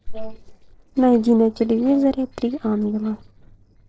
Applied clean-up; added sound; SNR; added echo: neural separator model SepFormer DNS4.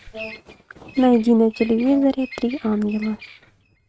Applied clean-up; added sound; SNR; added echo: neural mask model RNNoise.